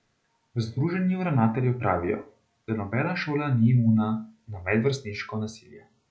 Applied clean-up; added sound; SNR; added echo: none; none; none; none.